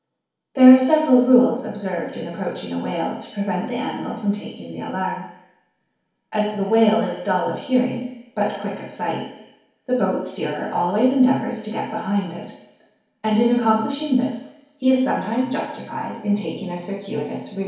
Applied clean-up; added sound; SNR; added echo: none; none; none; reverberation time 2.2 s.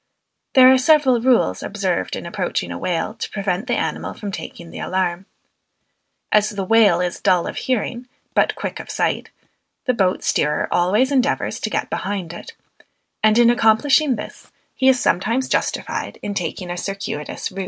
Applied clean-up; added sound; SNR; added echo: none; none; none; none.